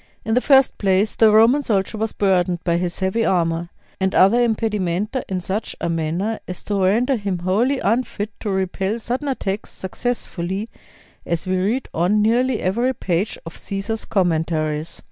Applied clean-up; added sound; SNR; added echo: none; none; none; none.